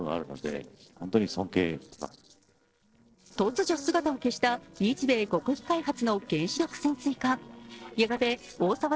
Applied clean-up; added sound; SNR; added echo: neural separator model SepFormer DNS4.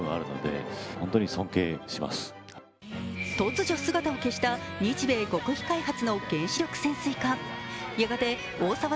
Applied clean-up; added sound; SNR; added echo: none; none; none; none.